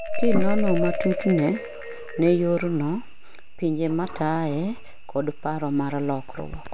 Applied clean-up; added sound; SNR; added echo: none; Marimba, xylophone; 12 dB; none.